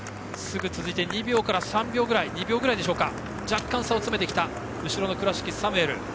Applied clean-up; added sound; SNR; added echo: none; Tools; 19 dB; none.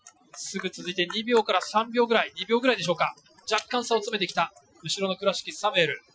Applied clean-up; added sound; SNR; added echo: classical method Wiener filter.